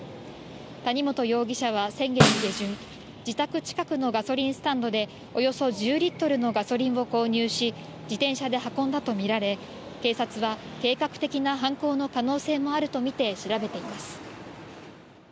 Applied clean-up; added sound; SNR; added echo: none; Snare drum; -1 dB; none.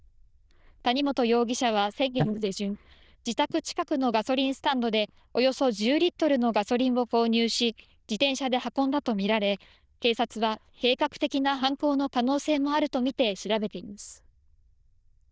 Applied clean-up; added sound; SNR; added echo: neural diffusion model UNIVERSE++.